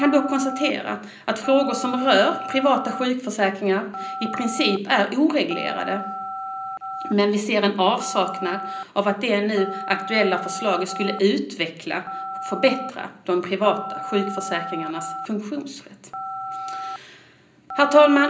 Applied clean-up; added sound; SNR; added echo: none; Telephone; 10 dB; reverberation time 0.5 s.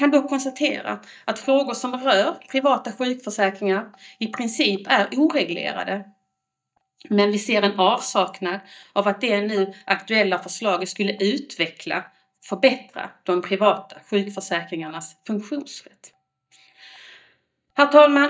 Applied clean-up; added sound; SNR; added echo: neural mask model DeepFilterNet 3.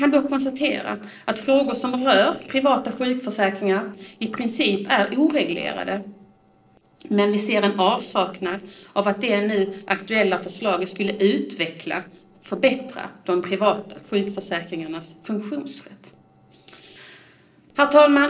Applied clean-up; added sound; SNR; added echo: neural separator model SepFormer DNS4.